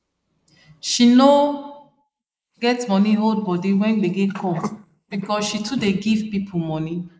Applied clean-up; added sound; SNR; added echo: neural mask model Resemble Enhance denoiser.